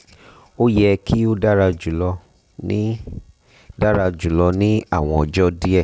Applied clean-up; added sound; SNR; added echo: none; none; none; none.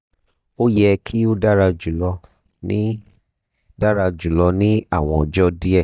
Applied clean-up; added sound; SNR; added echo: neural mask model DeepFilterNet 3.